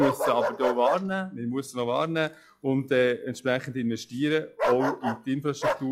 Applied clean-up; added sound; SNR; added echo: classical method log-MMSE.